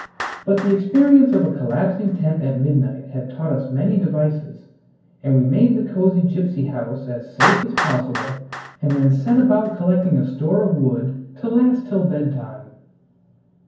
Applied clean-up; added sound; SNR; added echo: none; Clapping; 12 dB; reverberation time 0.9 s.